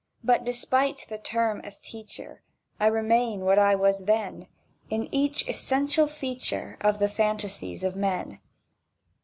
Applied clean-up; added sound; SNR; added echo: none; none; none; none.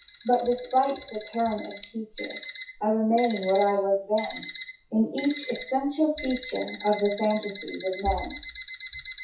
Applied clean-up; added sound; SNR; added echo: classical method WPE with log-MMSE.